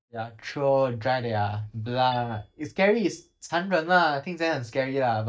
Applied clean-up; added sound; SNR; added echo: neural mask model DeepFilterNet 3.